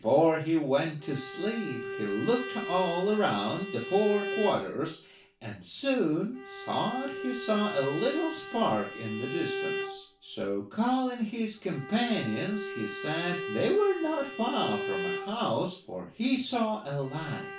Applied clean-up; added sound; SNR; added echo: none; Bowed string instrument; 9 dB; reverberation time 0.3 s.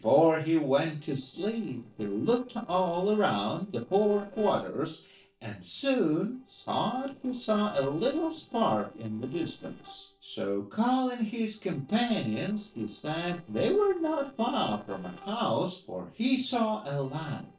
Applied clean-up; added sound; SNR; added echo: neural separator model SepFormer DNS4.